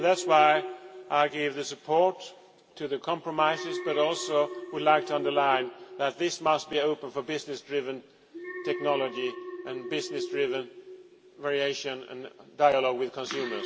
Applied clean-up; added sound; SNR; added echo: none; Alarm; 11 dB; reverberation time 1.9 s.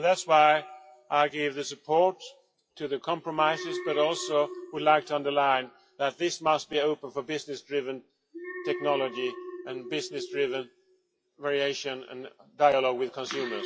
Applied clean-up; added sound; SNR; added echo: classical method WPE with log-MMSE.